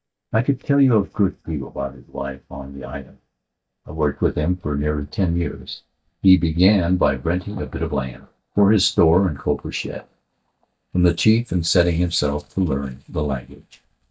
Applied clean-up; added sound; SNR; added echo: neural mask model DeepFilterNet 3.